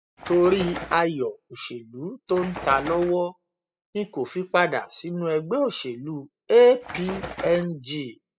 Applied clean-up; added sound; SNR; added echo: classical method spectral subtraction.